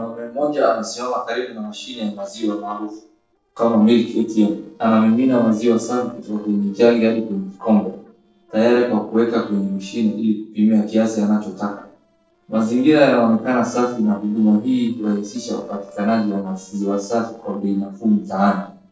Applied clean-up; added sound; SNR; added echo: neural separator model SepFormer DNS4.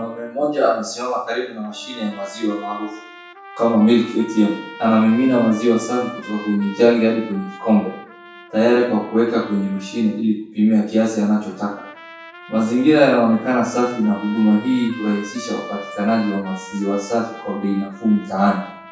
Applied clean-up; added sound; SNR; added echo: none; Trumpet; 18 dB; reverberation time 0.6 s.